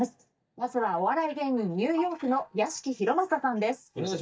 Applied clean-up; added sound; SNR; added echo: neural mask model DeepFilterNet 3.